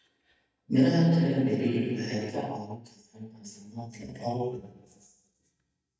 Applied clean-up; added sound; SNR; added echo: neural mask model DeepFilterNet 3.